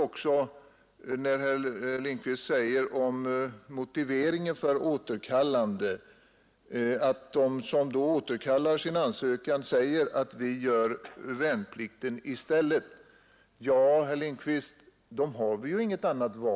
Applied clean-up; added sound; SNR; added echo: none; none; none; none.